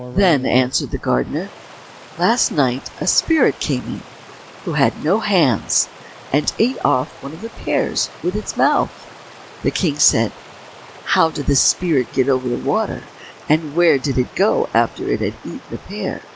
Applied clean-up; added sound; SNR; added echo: none; Stream; 18 dB; none.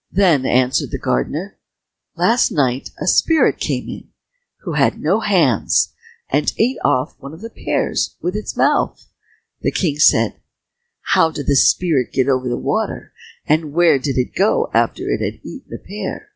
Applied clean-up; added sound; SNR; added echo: none; none; none; none.